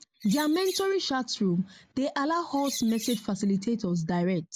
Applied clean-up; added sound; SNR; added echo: none; Bird; 14 dB; none.